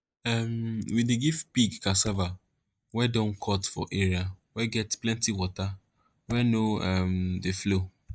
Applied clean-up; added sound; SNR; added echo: neural mask model DeepFilterNet 3.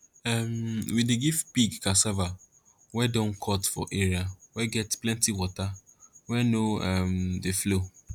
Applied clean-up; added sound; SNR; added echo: none; none; none; none.